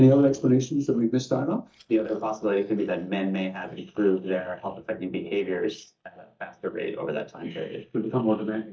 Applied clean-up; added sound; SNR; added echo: neural mask model DeepFilterNet 3.